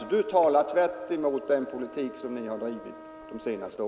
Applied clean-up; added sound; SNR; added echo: none; Trumpet; 17 dB; none.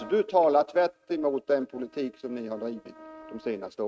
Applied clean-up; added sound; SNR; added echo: neural mask model RNNoise.